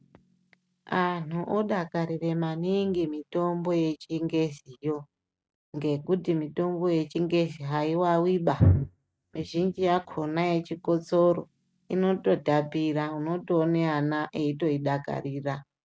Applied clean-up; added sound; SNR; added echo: neural mask model RNNoise.